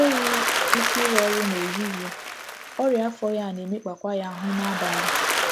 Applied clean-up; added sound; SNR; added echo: none; Applause; 0 dB; none.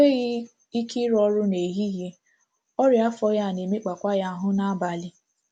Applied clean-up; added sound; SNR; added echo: none; none; none; none.